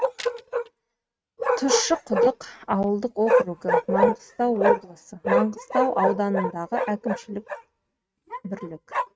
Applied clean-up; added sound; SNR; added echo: neural mask model RNNoise.